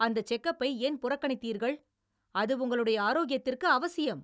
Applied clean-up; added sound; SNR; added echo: none; none; none; none.